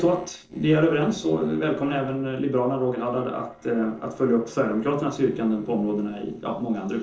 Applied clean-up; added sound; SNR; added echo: neural separator model SepFormer DNS4.